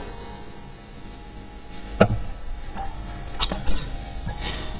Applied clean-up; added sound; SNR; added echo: neural mask model DeepFilterNet 3.